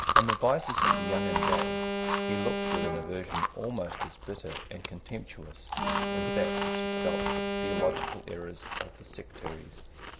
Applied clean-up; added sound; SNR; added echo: none; Chewing, mastication + Alarm; -4 dB; none.